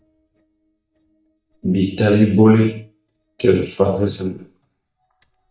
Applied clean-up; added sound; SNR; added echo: neural mask model DeepFilterNet 3.